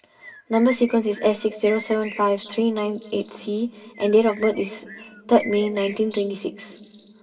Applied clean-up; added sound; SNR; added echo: none; Bird; 18 dB; reverberation time 2.5 s.